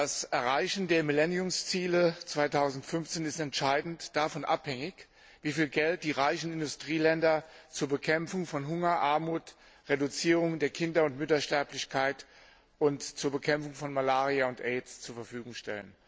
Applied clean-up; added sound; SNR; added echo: none; none; none; none.